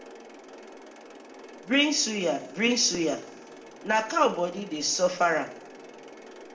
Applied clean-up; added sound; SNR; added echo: none; Mechanisms; 17 dB; reverberation time 0.7 s.